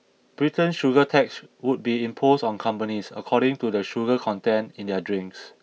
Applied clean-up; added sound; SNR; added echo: none; none; none; none.